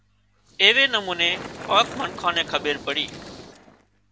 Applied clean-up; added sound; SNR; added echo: none; Bicycle + Hiss; 15 dB; none.